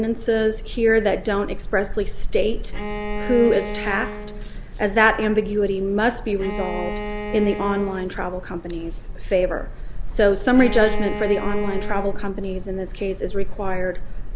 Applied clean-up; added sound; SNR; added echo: none; Bowed string instrument; 11 dB; none.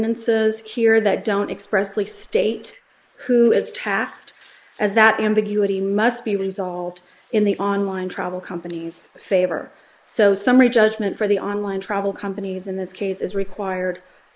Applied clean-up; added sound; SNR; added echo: neural mask model Resemble Enhance denoiser.